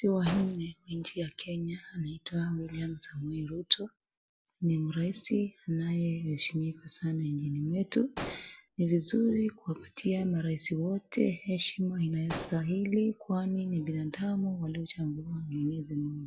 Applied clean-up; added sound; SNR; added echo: none; Explosion; 12 dB; none.